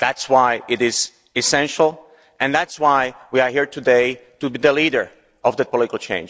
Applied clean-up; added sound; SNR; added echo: none; none; none; none.